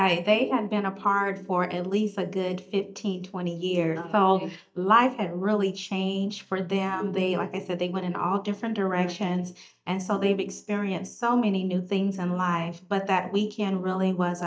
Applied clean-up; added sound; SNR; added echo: neural mask model DeepFilterNet 3.